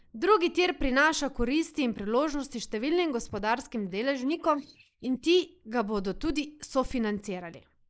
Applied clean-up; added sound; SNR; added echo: neural mask model Resemble Enhance denoiser.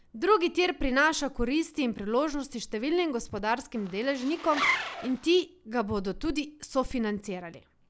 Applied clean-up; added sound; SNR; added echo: none; Zipper (clothing); 4 dB; none.